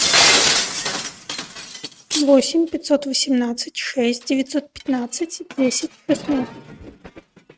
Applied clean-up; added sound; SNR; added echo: neural mask model RNNoise.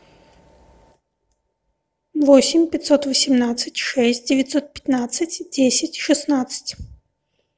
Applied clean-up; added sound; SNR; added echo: none; none; none; none.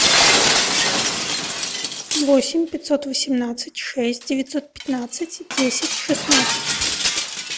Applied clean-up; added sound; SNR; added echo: none; Shatter; -2 dB; none.